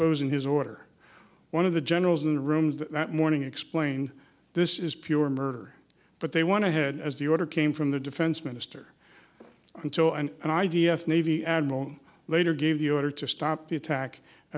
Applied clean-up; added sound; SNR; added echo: none; none; none; none.